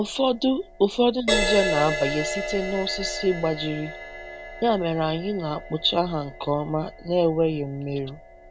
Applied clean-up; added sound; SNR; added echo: none; Crash cymbal; 7 dB; none.